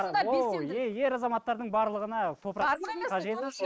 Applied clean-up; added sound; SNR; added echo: neural mask model Resemble Enhance denoiser.